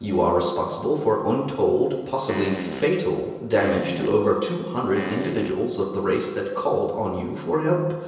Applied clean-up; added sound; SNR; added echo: none; Fart; 9 dB; reverberation time 1.0 s.